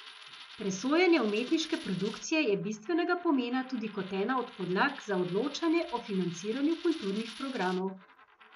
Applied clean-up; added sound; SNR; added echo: none; Coin (dropping); 18 dB; none.